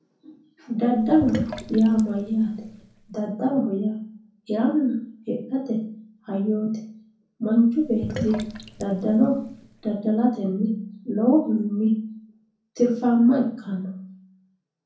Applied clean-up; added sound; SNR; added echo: none; Sink (filling or washing); 12 dB; reverberation time 0.5 s.